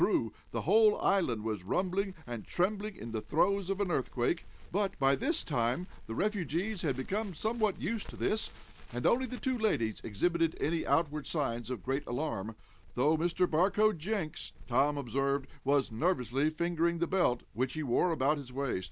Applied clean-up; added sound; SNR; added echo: none; Crackle; 17 dB; none.